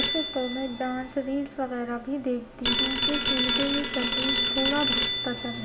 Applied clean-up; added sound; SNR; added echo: none; Telephone; -2 dB; reverberation time 0.6 s.